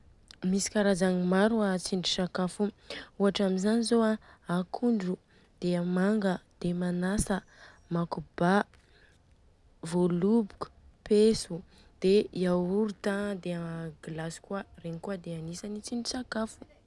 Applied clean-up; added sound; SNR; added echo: none; none; none; none.